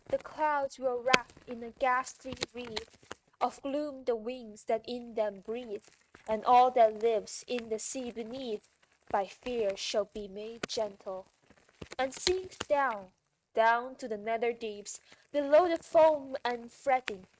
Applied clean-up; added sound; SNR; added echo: neural mask model RNNoise.